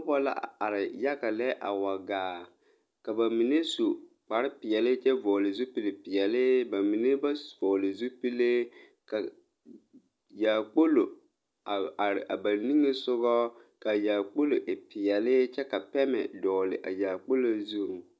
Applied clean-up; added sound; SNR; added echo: none; none; none; none.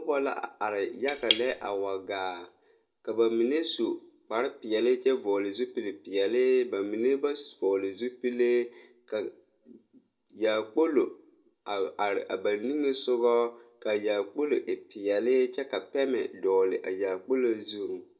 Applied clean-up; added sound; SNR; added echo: none; Cutlery, silverware / Tap; 1 dB; reverberation time 0.3 s.